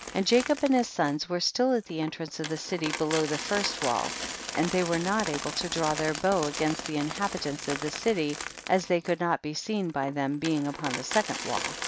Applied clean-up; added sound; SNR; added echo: none; Coin (dropping); 9 dB; none.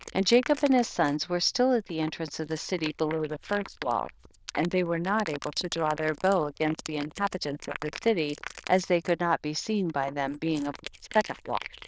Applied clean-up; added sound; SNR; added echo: neural diffusion model UNIVERSE++.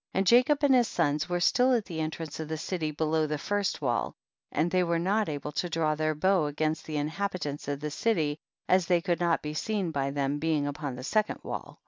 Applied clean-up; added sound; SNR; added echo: none; none; none; none.